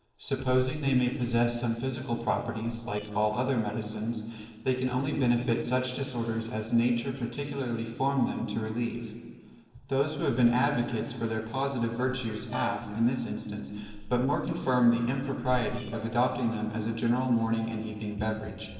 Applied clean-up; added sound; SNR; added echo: neural separator model SepFormer DNS4.